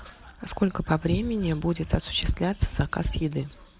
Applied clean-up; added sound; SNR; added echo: none; none; none; none.